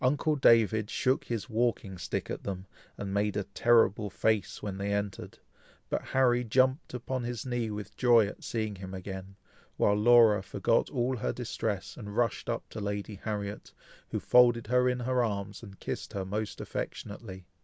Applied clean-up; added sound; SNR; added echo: none; none; none; none.